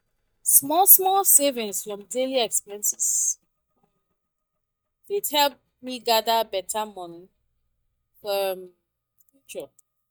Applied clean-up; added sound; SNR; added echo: neural mask model DeepFilterNet 3.